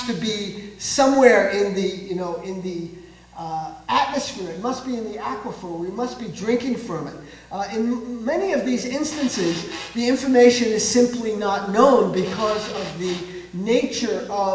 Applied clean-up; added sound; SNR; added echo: none; none; none; reverberation time 1.0 s.